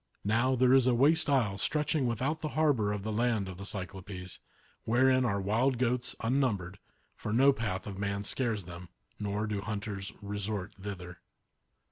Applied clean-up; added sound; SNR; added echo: none; none; none; none.